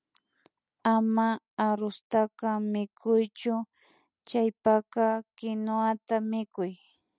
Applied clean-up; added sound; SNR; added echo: none; none; none; none.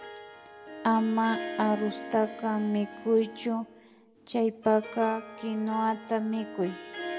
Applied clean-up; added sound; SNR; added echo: none; Harp; 12 dB; reverberation time 0.8 s.